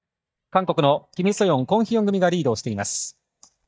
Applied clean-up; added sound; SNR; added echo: neural mask model DeepFilterNet 3.